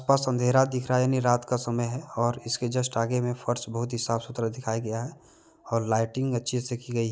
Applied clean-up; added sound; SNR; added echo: none; none; none; none.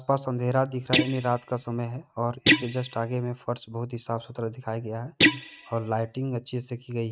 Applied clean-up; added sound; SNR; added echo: neural mask model RNNoise.